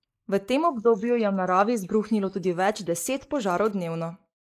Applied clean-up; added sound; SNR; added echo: neural mask model Resemble Enhance denoiser.